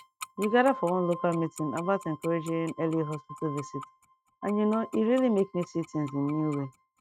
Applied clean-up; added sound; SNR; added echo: neural mask model RNNoise.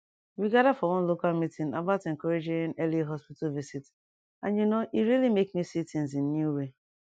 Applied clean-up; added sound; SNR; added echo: none; none; none; none.